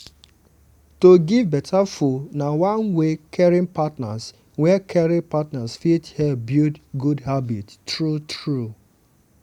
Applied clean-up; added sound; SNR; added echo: none; none; none; none.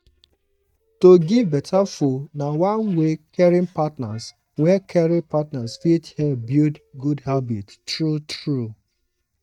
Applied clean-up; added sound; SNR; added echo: neural mask model DeepFilterNet 3.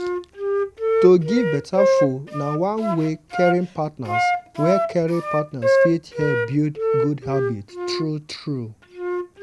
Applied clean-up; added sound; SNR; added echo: none; Wind instrument, woodwind instrument; 0 dB; none.